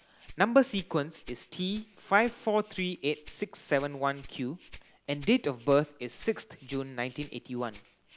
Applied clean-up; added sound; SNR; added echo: neural mask model Resemble Enhance denoiser.